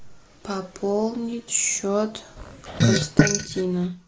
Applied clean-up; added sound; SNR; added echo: neural mask model Resemble Enhance denoiser.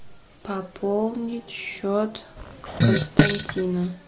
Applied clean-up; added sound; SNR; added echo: none; Fart; -5 dB; none.